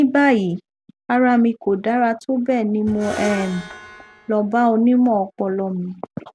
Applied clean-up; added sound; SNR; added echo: none; Screech; 16 dB; none.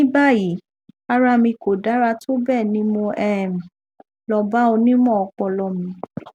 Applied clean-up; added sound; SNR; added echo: none; none; none; none.